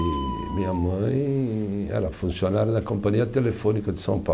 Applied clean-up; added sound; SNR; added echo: none; Bird; 16 dB; none.